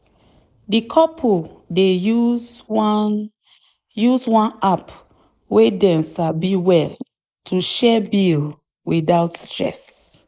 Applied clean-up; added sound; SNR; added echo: neural mask model Resemble Enhance denoiser.